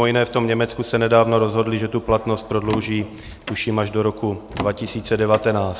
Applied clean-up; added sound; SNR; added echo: none; Door; 14 dB; none.